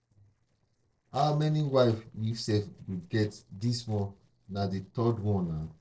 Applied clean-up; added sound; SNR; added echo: neural separator model SepFormer DNS4.